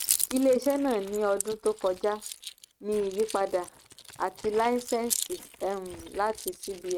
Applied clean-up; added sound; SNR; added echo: neural mask model RNNoise.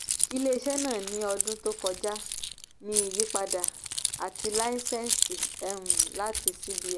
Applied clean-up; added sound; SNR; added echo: none; Keys jangling; -3 dB; none.